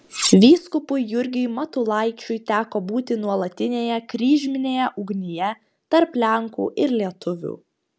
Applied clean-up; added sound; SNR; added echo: none; Cutlery, silverware; 5 dB; none.